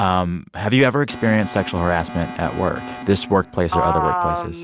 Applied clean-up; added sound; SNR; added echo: none; Alarm; 14 dB; none.